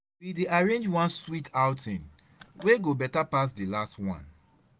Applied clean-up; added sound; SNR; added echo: none; none; none; none.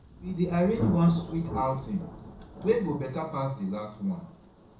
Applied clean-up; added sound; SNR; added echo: none; Thunder; 9 dB; reverberation time 0.6 s.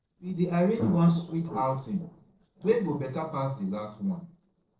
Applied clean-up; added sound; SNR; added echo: neural separator model SepFormer DNS4.